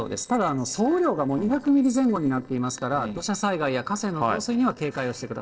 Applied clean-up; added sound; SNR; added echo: neural separator model SepFormer DNS4.